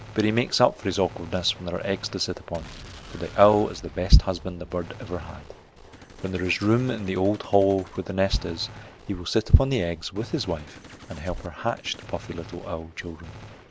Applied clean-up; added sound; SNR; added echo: none; Gunshot, gunfire; 18 dB; none.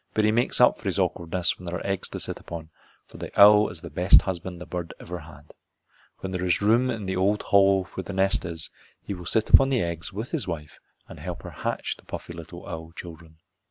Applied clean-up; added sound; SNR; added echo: none; none; none; none.